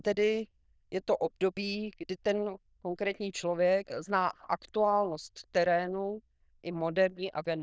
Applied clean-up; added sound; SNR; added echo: neural diffusion model UNIVERSE++.